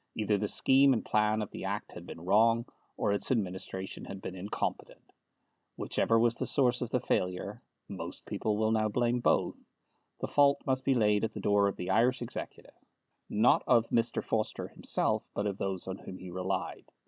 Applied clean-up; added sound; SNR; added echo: none; none; none; none.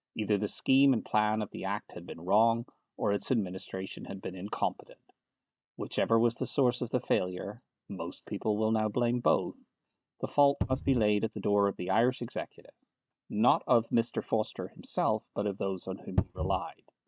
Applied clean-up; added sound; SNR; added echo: neural mask model RNNoise.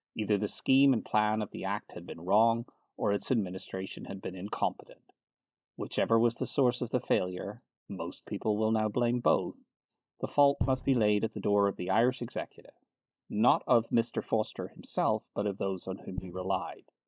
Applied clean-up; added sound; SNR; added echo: neural mask model DeepFilterNet 3.